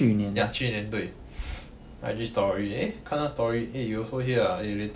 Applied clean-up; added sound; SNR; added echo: none; none; none; none.